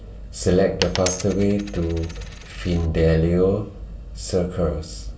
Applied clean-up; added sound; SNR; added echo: none; Coin (dropping); 12 dB; reverberation time 0.2 s.